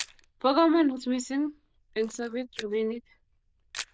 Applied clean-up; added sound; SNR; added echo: neural diffusion model UNIVERSE++.